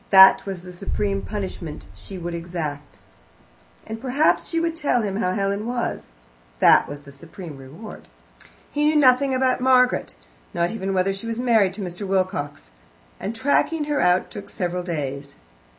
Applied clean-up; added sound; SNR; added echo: none; Boom; 8 dB; none.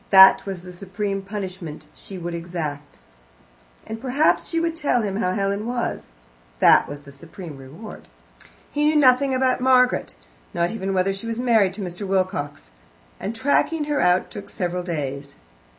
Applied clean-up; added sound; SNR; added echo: none; none; none; none.